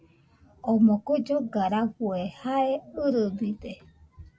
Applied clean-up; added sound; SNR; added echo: none; none; none; none.